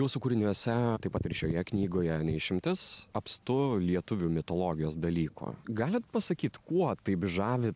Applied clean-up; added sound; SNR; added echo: none; none; none; none.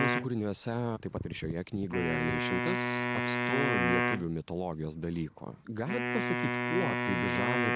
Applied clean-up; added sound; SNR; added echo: none; Wind instrument, woodwind instrument; -2 dB; none.